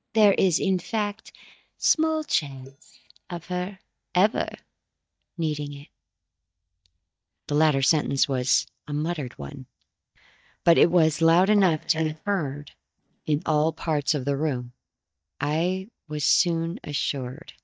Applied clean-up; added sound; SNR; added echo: neural mask model DeepFilterNet 3.